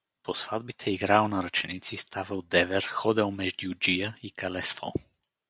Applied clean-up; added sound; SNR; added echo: none; none; none; none.